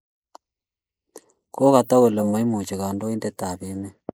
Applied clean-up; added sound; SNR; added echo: neural mask model Resemble Enhance denoiser.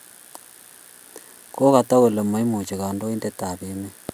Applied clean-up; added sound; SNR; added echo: none; none; none; none.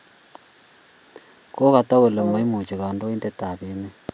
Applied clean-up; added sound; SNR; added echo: none; Brass instrument; 12 dB; none.